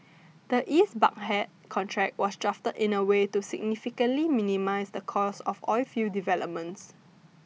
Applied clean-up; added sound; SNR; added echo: none; none; none; none.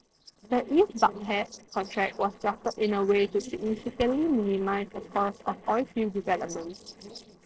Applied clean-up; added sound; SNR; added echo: neural separator model SepFormer DNS4.